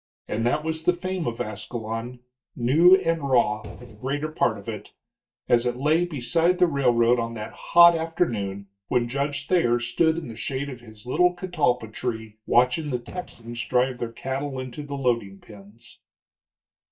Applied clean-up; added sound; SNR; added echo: neural mask model DeepFilterNet 3.